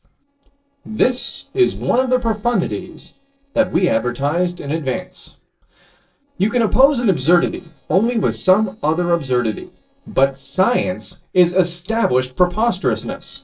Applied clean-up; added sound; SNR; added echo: neural separator model SepFormer DNS4.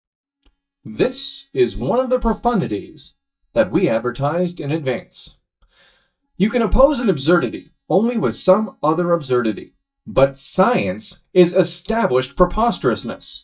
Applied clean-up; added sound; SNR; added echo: neural mask model DeepFilterNet 3.